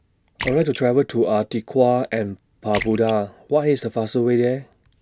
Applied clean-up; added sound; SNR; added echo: none; Splash, splatter; 16 dB; none.